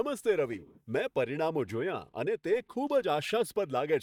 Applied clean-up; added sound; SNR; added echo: neural mask model DeepFilterNet 3.